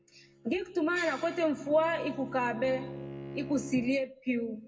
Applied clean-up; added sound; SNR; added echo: none; Bowed string instrument; 14 dB; reverberation time 0.4 s.